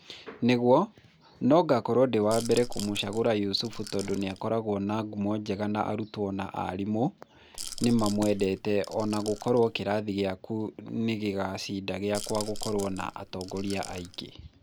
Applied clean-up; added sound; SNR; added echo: none; Rattle / Rattle (instrument); 12 dB; none.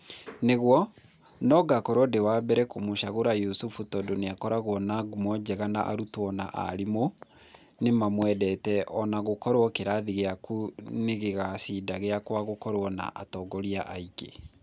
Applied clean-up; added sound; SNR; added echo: none; none; none; none.